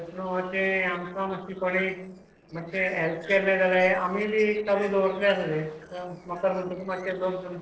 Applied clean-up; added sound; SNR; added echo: neural separator model SepFormer DNS4.